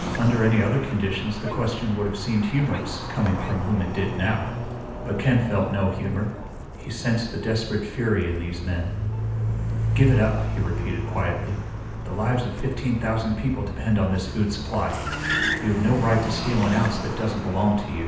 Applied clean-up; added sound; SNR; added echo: none; Car; 5 dB; reverberation time 0.9 s.